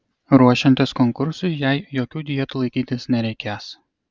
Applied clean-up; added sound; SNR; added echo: none; none; none; none.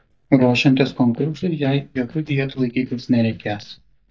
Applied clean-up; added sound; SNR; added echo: neural mask model DeepFilterNet 3.